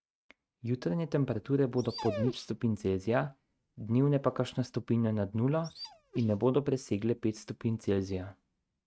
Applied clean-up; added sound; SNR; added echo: neural mask model RNNoise.